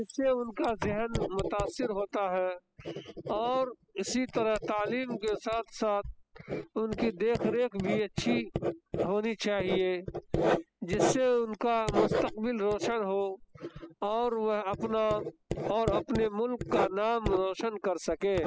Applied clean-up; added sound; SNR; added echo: classical method spectral subtraction.